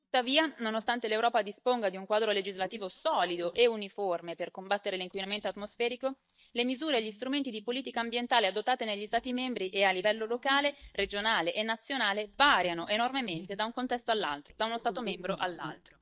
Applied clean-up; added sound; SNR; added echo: neural mask model DeepFilterNet 3.